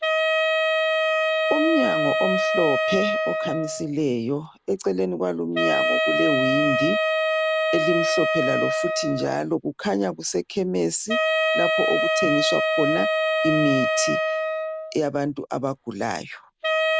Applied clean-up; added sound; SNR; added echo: none; Wind instrument, woodwind instrument; -3 dB; none.